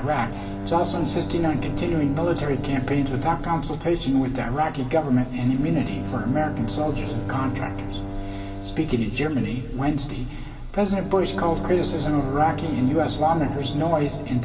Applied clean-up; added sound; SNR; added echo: none; Bowed string instrument; 9 dB; reverberation time 2.0 s.